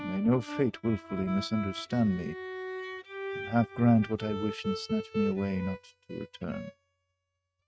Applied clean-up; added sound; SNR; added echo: neural mask model RNNoise.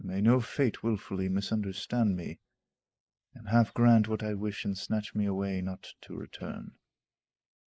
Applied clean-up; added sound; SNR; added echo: neural mask model Resemble Enhance denoiser.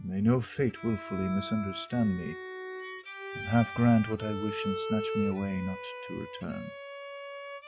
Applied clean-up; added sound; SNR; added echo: classical method log-MMSE.